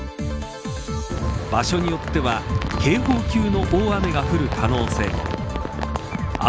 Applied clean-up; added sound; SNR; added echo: none; none; none; none.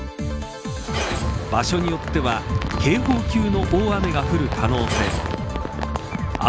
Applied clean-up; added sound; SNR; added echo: none; Glass; 15 dB; none.